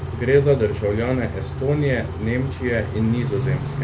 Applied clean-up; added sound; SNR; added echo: none; Idling / Accelerating, revving, vroom / Car; 5 dB; reverberation time 0.3 s.